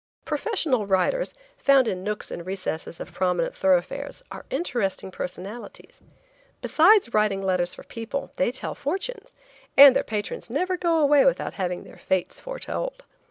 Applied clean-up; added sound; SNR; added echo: none; none; none; none.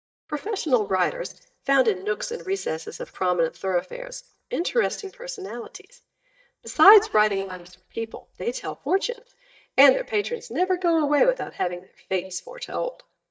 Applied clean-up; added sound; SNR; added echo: neural mask model DeepFilterNet 3.